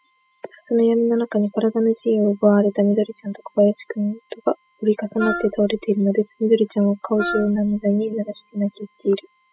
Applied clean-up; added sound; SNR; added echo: classical method spectral subtraction.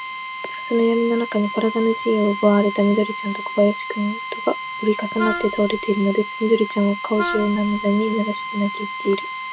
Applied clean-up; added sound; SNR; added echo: none; Drill + Wind instrument, woodwind instrument; 8 dB; none.